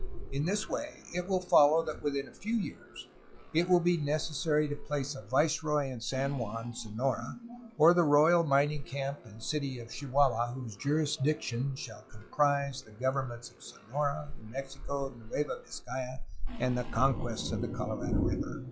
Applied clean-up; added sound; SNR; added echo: classical method log-MMSE.